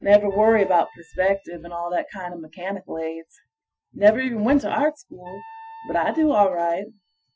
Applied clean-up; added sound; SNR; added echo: classical method Wiener filter.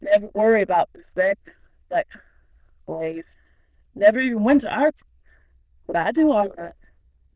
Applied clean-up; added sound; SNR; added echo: neural diffusion model UNIVERSE++.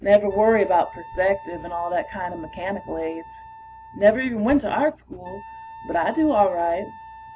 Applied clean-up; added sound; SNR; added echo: none; Wind instrument, woodwind instrument; 19 dB; none.